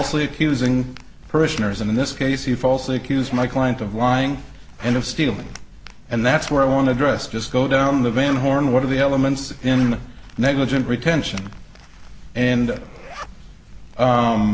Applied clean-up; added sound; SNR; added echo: none; Zipper (clothing); 18 dB; none.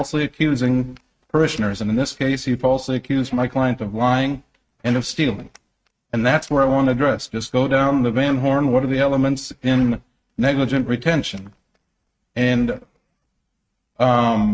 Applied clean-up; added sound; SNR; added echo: neural mask model RNNoise.